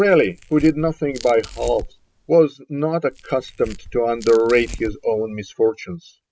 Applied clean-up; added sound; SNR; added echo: none; Tearing; 17 dB; none.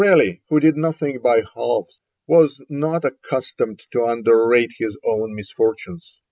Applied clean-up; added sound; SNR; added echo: none; none; none; none.